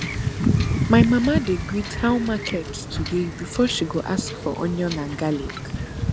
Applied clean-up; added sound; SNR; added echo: none; Wind / Ocean / Boat, Water vehicle; 2 dB; none.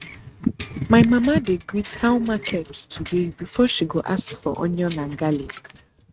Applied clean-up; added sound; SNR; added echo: neural mask model RNNoise.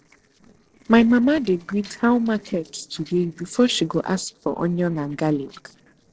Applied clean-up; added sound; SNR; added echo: neural separator model SepFormer DNS4.